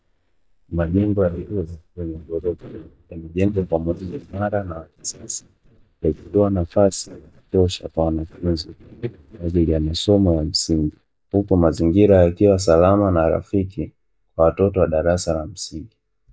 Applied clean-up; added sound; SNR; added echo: neural mask model DeepFilterNet 3.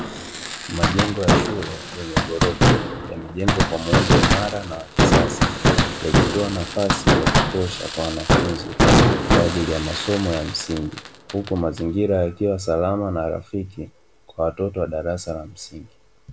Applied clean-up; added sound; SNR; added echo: none; Fireworks; -4 dB; none.